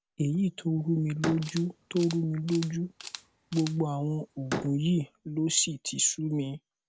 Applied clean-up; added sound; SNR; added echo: none; Slam + Camera; 13 dB; none.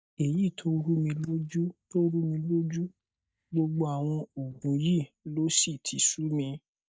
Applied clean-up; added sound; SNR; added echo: neural mask model DeepFilterNet 3.